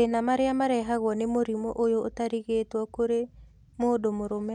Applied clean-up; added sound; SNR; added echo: none; none; none; none.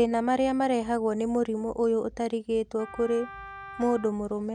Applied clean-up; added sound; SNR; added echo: none; Wind instrument, woodwind instrument; 18 dB; none.